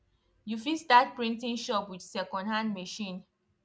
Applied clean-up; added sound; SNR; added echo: none; none; none; none.